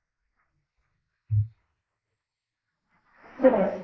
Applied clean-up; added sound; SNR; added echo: neural mask model Resemble Enhance denoiser.